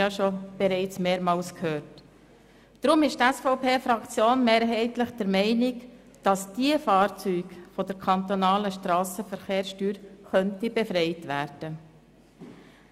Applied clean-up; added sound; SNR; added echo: none; none; none; none.